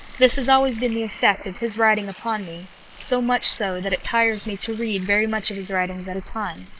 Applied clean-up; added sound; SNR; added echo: neural mask model Resemble Enhance denoiser.